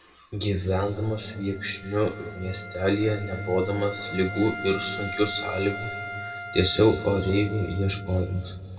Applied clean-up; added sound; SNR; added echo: none; Wind instrument, woodwind instrument; 12 dB; reverberation time 1.8 s.